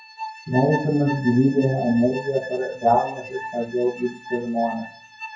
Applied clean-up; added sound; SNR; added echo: classical method WPE with log-MMSE.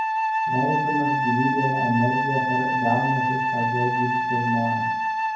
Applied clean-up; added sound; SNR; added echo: none; Wind instrument, woodwind instrument; -3 dB; reverberation time 0.9 s.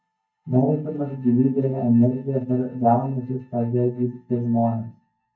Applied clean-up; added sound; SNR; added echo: neural mask model DeepFilterNet 3.